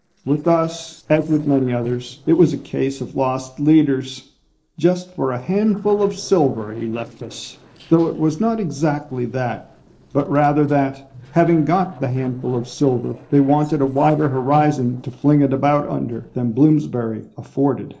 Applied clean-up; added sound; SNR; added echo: neural separator model SepFormer DNS4.